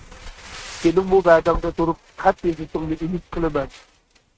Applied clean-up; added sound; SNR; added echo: neural mask model RNNoise.